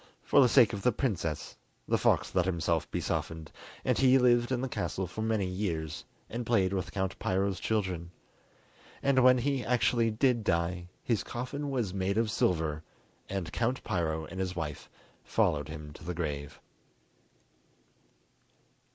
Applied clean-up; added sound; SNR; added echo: none; none; none; none.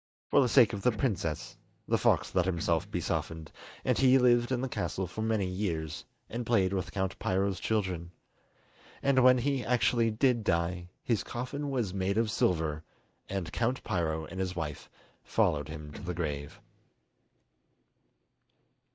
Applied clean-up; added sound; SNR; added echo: neural mask model DeepFilterNet 3.